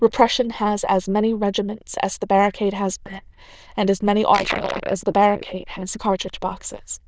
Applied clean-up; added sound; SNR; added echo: neural diffusion model UNIVERSE++.